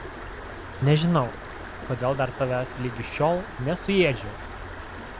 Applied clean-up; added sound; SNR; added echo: none; Stream; 10 dB; none.